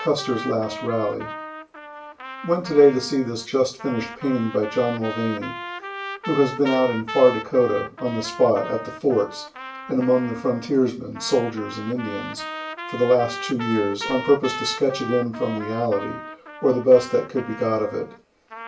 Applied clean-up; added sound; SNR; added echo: none; Trumpet; 12 dB; reverberation time 0.3 s.